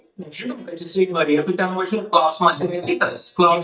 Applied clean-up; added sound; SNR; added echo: neural mask model DeepFilterNet 3.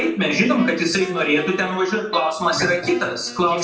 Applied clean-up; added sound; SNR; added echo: none; Wind instrument, woodwind instrument; 16 dB; reverberation time 0.7 s.